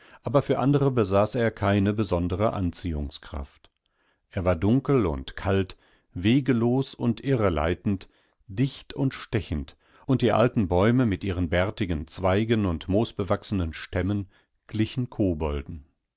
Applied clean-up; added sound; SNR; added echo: none; none; none; none.